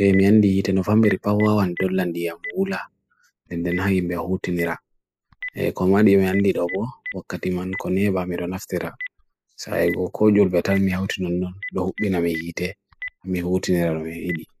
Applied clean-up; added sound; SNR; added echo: classical method spectral subtraction.